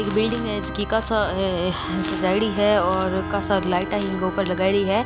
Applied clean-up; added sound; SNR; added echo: none; Bowed string instrument + Organ; 7 dB; none.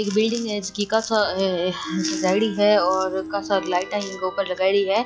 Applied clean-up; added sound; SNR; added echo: classical method log-MMSE.